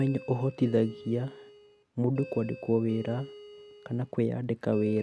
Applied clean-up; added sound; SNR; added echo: none; Doorbell; 18 dB; none.